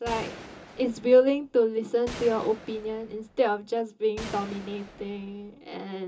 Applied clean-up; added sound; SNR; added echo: none; Gunshot, gunfire; 17 dB; reverberation time 0.2 s.